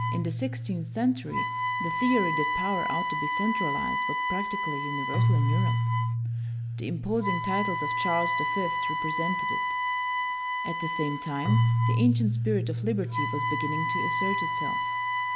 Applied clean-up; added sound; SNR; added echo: none; Wind instrument, woodwind instrument + Keyboard (musical); -4 dB; none.